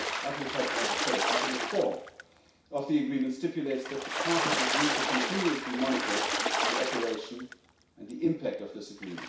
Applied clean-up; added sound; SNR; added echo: none; Water / Splash, splatter; 0 dB; reverberation time 0.6 s.